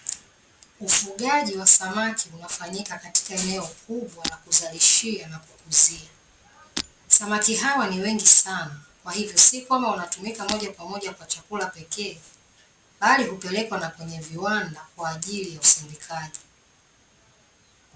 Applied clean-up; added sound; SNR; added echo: none; Shatter; 14 dB; none.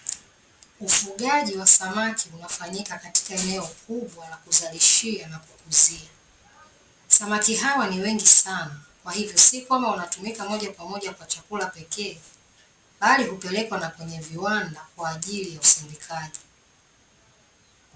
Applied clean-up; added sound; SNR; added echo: none; none; none; none.